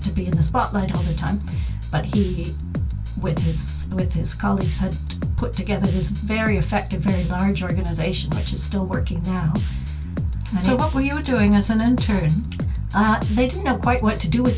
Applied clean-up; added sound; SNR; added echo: none; Bass guitar; 2 dB; reverberation time 0.2 s.